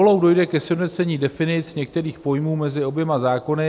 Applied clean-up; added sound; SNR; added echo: none; none; none; none.